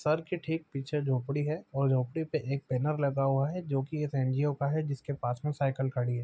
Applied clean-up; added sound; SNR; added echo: none; none; none; none.